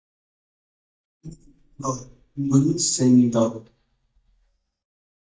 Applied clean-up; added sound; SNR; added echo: neural mask model DeepFilterNet 3.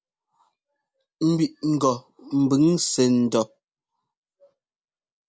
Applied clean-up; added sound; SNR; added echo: none; none; none; none.